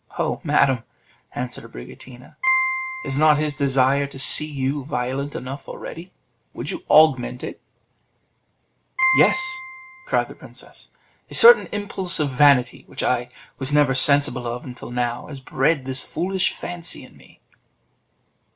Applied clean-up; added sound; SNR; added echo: none; Piano; 4 dB; none.